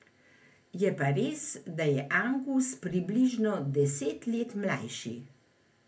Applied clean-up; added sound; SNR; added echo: none; none; none; reverberation time 0.3 s.